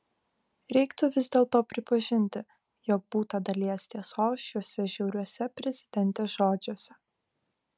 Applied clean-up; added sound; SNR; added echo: none; none; none; none.